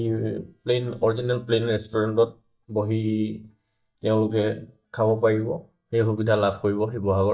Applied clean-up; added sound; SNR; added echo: neural mask model DeepFilterNet 3.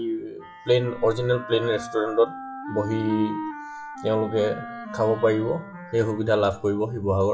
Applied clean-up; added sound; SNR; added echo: classical method WPE with log-MMSE.